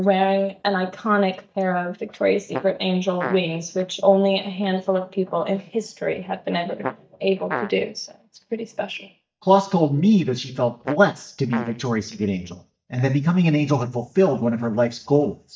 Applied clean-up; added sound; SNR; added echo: neural mask model DeepFilterNet 3.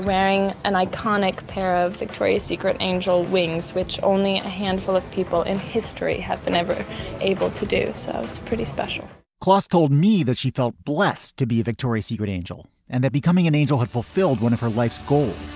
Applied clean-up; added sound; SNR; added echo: none; none; none; none.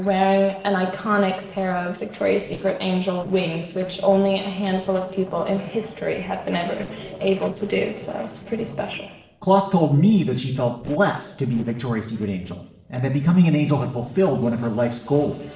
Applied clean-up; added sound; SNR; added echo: neural separator model SepFormer DNS4.